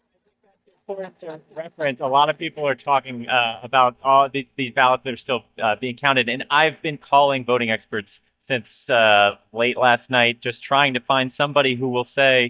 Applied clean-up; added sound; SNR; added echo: neural mask model DeepFilterNet 3.